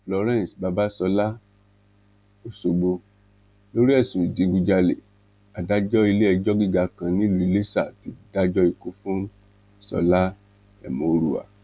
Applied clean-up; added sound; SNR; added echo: none; none; none; none.